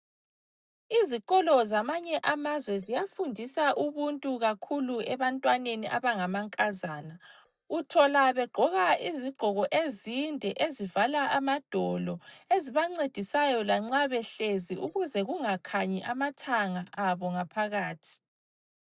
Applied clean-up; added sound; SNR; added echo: neural mask model DeepFilterNet 3.